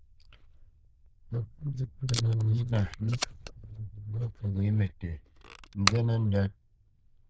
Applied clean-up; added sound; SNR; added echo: neural diffusion model UNIVERSE++.